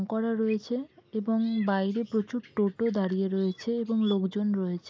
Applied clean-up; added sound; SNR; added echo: neural mask model Resemble Enhance denoiser.